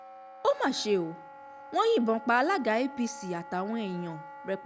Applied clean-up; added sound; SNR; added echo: none; Wind instrument, woodwind instrument; 16 dB; none.